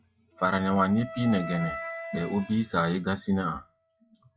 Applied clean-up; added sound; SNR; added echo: classical method log-MMSE.